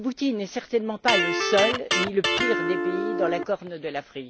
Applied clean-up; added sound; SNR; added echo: none; Electric guitar; -1 dB; none.